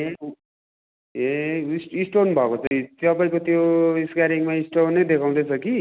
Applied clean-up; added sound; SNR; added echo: none; none; none; none.